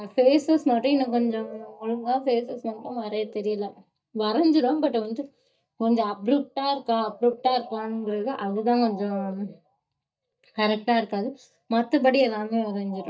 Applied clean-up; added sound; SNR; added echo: neural mask model DeepFilterNet 3.